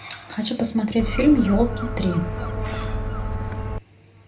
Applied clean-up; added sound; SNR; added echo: none; Gull, seagull; 2 dB; reverberation time 0.3 s.